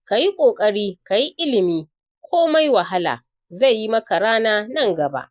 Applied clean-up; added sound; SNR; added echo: neural mask model Resemble Enhance denoiser.